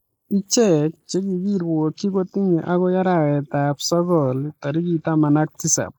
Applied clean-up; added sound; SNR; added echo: neural mask model Resemble Enhance denoiser.